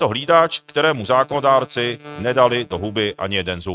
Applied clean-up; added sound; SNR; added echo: neural mask model RNNoise.